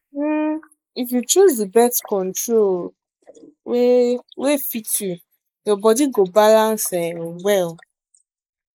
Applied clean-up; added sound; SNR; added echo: neural mask model Resemble Enhance denoiser.